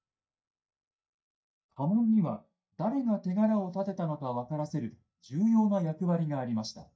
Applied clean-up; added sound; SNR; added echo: neural mask model DeepFilterNet 3.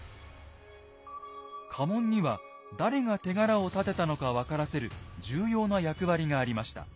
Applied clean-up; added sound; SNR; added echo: none; none; none; none.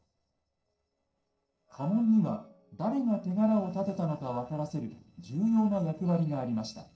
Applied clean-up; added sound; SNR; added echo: neural separator model SepFormer DNS4.